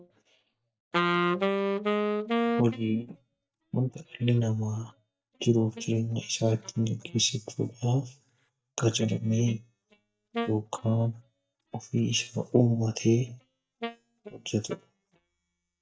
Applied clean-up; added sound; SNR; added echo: neural mask model DeepFilterNet 3.